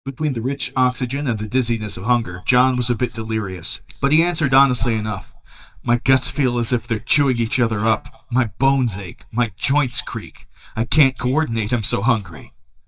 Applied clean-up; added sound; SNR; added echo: neural mask model DeepFilterNet 3.